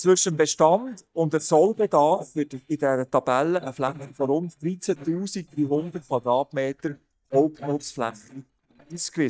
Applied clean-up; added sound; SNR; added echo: neural mask model DeepFilterNet 3.